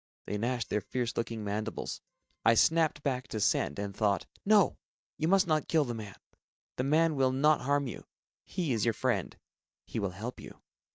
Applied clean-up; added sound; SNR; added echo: neural mask model DeepFilterNet 3.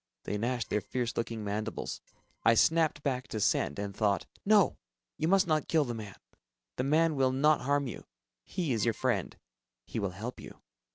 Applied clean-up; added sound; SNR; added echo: neural separator model SepFormer DNS4.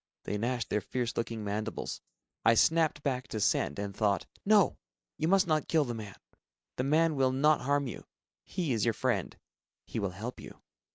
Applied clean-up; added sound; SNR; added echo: neural mask model Resemble Enhance denoiser.